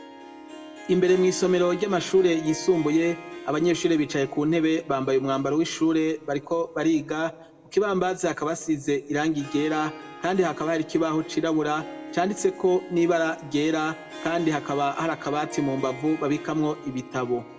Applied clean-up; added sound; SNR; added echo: none; Harp; 16 dB; reverberation time 1.3 s.